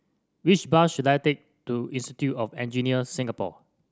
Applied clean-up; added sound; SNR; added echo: none; none; none; none.